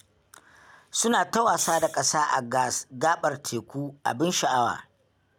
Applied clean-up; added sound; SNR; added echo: none; Hi-hat; 13 dB; none.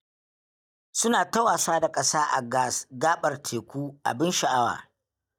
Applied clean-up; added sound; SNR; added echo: neural mask model DeepFilterNet 3.